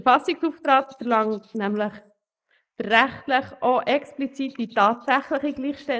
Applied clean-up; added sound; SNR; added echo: neural mask model Resemble Enhance denoiser.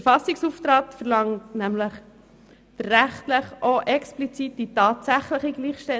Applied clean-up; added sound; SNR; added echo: none; none; none; none.